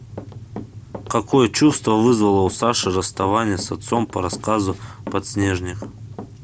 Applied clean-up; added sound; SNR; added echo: none; Run; 17 dB; none.